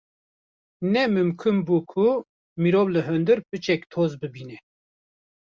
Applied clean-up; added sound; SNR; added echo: none; none; none; none.